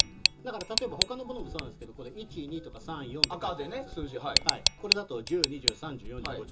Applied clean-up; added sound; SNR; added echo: none; Tick; -5 dB; reverberation time 0.2 s.